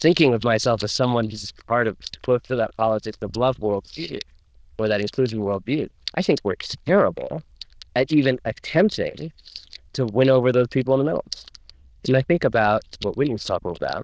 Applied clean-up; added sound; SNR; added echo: neural diffusion model UNIVERSE++.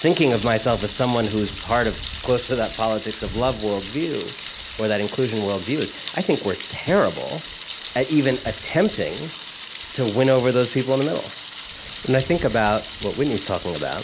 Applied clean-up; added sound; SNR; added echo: none; Thunder; 8 dB; none.